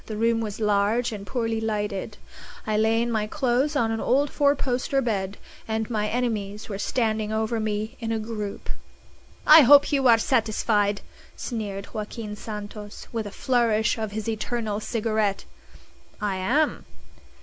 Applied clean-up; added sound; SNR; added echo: none; none; none; none.